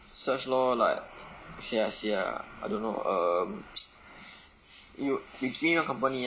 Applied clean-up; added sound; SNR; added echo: none; none; none; none.